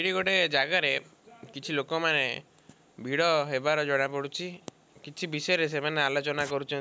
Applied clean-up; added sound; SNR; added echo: none; none; none; none.